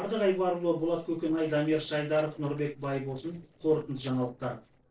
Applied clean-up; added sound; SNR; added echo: neural separator model SepFormer DNS4.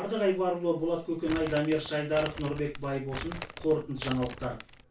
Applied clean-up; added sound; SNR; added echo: none; Crumpling, crinkling; 12 dB; reverberation time 0.2 s.